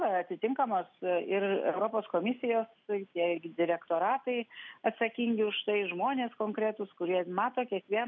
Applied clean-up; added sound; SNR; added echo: none; none; none; none.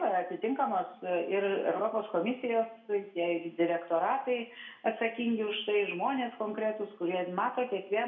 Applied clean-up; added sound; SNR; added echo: none; none; none; reverberation time 0.6 s.